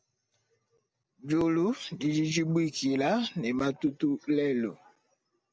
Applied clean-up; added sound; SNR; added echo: none; none; none; none.